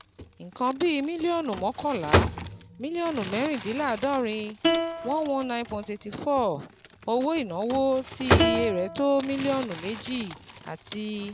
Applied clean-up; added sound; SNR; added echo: none; Plucked string instrument + Crumpling, crinkling; 3 dB; none.